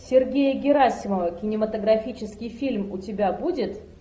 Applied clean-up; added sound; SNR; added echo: none; none; none; none.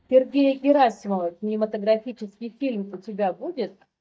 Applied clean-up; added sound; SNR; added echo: neural mask model DeepFilterNet 3.